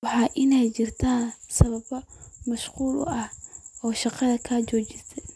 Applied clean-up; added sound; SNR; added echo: none; none; none; none.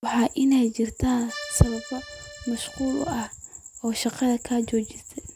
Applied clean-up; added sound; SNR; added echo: none; Accordion; 14 dB; none.